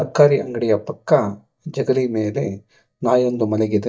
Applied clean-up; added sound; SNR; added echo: neural mask model DeepFilterNet 3.